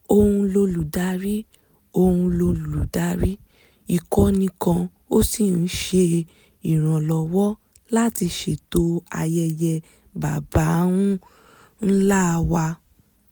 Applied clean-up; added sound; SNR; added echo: none; none; none; none.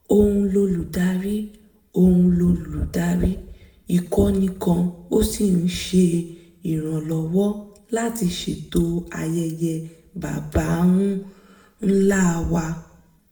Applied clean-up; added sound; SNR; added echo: none; none; none; reverberation time 0.6 s.